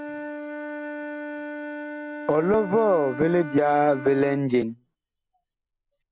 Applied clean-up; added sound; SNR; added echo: none; Wind instrument, woodwind instrument; 11 dB; none.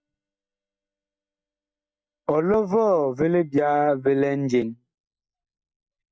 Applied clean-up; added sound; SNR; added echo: neural mask model DeepFilterNet 3.